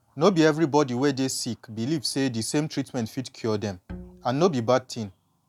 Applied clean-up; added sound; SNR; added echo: none; Bowed string instrument; 19 dB; none.